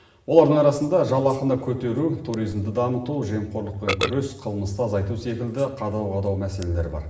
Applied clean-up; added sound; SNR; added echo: none; Burping, eructation; 14 dB; reverberation time 1.4 s.